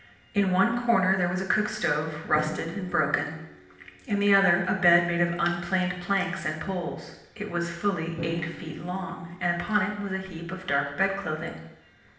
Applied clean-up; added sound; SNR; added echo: none; Drum; 18 dB; reverberation time 0.8 s.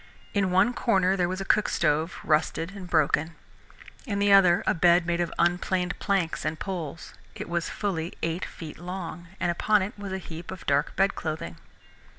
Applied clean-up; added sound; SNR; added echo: none; none; none; none.